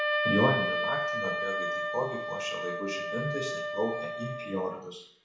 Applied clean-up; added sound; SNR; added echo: none; Wind instrument, woodwind instrument; -1 dB; reverberation time 0.6 s.